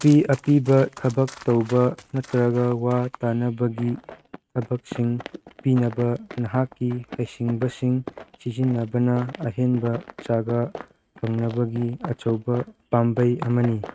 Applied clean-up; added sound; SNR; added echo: neural mask model RNNoise.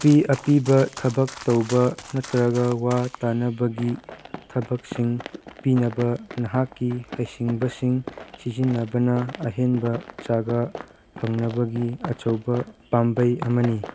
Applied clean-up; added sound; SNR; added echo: none; Run; 16 dB; none.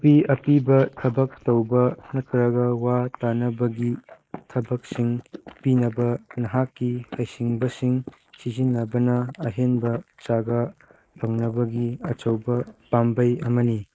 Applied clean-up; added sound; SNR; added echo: neural mask model Resemble Enhance denoiser.